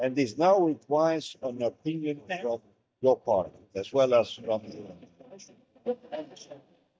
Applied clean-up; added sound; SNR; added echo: neural mask model DeepFilterNet 3.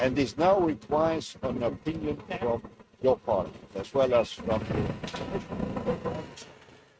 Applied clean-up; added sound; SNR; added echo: neural mask model RNNoise.